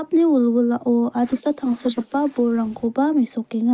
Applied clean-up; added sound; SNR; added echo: neural mask model Resemble Enhance denoiser.